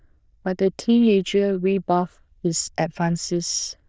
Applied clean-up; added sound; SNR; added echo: neural diffusion model UNIVERSE++.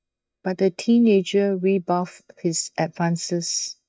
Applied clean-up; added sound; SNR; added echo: neural mask model DeepFilterNet 3.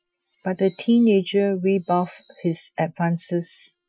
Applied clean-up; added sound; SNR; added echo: classical method Wiener filter.